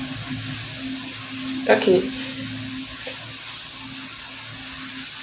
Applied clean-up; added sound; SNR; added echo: none; none; none; none.